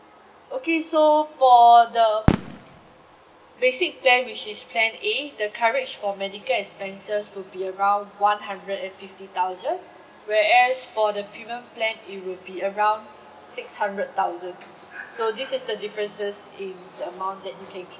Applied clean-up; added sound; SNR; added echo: none; Fireworks; 5 dB; none.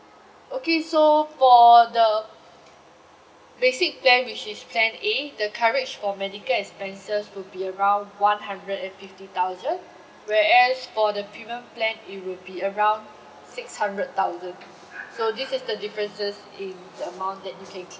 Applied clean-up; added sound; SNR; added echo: none; none; none; none.